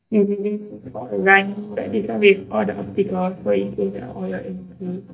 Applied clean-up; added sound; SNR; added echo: neural mask model DeepFilterNet 3.